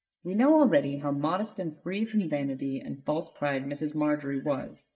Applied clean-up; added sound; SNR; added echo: neural mask model DeepFilterNet 3.